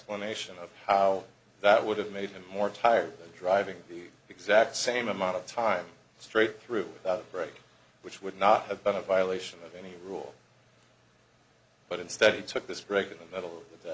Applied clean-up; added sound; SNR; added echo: none; none; none; none.